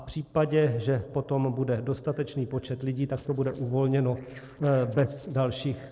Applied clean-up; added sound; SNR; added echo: neural separator model SepFormer DNS4.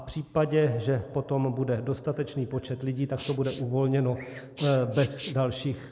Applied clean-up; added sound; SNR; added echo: neural mask model Resemble Enhance denoiser.